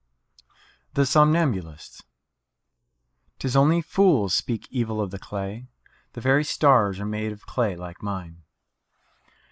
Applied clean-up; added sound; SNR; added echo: neural mask model Resemble Enhance denoiser.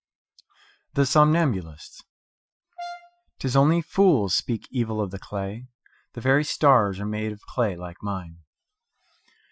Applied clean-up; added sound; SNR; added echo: classical method Wiener filter.